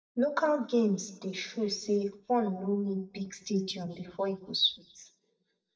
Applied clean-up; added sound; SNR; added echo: neural mask model DeepFilterNet 3.